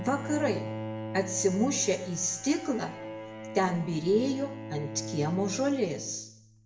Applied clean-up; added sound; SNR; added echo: none; Bowed string instrument; 9 dB; reverberation time 0.6 s.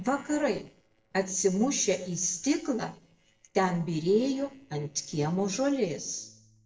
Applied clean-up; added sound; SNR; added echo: neural separator model SepFormer DNS4.